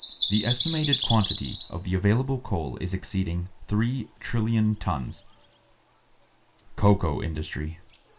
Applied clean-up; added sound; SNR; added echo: none; Bird vocalization, bird call, bird song; -3 dB; reverberation time 0.2 s.